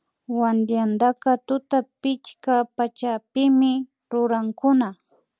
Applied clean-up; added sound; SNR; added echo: none; none; none; none.